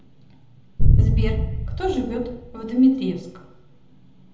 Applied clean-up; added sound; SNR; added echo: none; Boom; -4 dB; reverberation time 0.8 s.